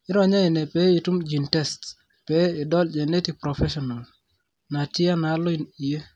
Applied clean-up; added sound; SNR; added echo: none; none; none; none.